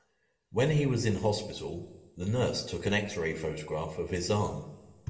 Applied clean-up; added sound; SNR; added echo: none; none; none; reverberation time 0.7 s.